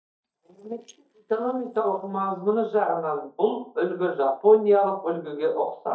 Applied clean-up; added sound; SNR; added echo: neural mask model DeepFilterNet 3.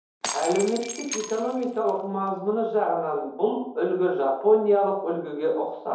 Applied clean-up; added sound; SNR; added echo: none; Shatter; 11 dB; reverberation time 2.2 s.